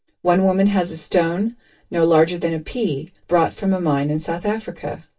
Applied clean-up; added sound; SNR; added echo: none; none; none; reverberation time 0.1 s.